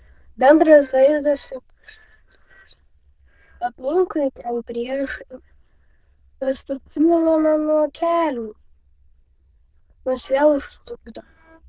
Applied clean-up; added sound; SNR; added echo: neural diffusion model UNIVERSE++.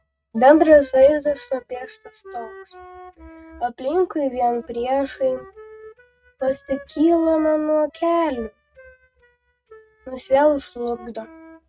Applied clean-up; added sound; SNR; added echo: neural mask model RNNoise.